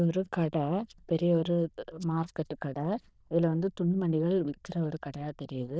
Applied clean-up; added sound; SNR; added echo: neural diffusion model UNIVERSE++.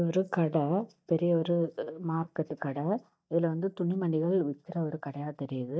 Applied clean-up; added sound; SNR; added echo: neural mask model DeepFilterNet 3.